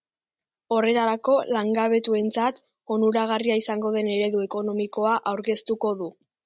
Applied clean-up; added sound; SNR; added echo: none; none; none; none.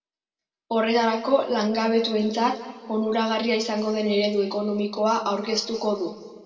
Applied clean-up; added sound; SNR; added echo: none; none; none; reverberation time 1.7 s.